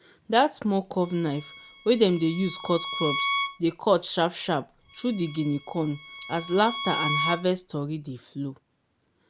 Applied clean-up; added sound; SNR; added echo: none; Bowed string instrument; 7 dB; none.